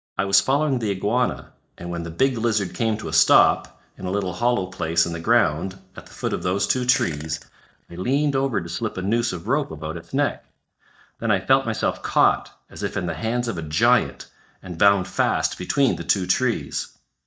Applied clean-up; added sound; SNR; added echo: neural mask model DeepFilterNet 3.